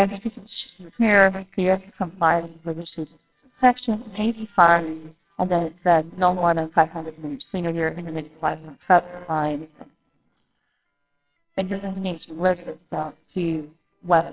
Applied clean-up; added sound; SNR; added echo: neural separator model SepFormer WHAMR!.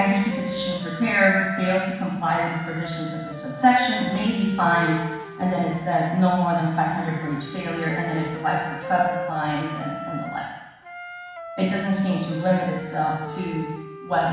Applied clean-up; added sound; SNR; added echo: none; Wind instrument, woodwind instrument; 12 dB; reverberation time 1.1 s.